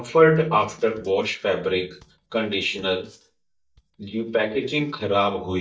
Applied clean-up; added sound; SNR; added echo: neural mask model DeepFilterNet 3.